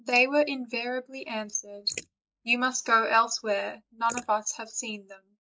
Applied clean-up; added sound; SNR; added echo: neural mask model Resemble Enhance denoiser.